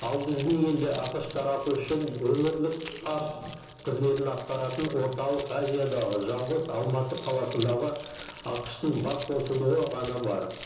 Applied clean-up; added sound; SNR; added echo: none; Keys jangling; 17 dB; reverberation time 0.6 s.